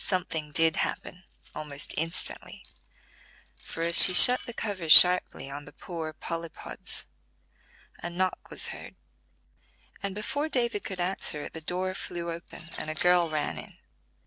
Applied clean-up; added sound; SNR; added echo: none; Cutlery, silverware; 12 dB; none.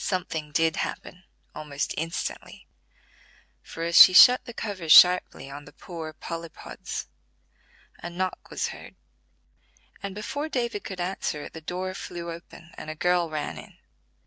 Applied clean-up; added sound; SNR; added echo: none; none; none; none.